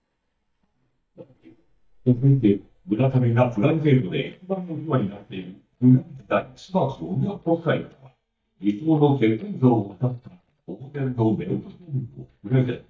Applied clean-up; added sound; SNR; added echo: neural mask model DeepFilterNet 3.